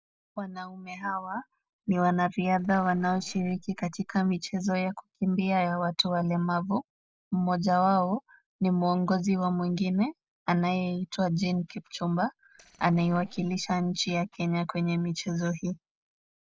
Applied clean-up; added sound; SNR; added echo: neural separator model SepFormer DNS4.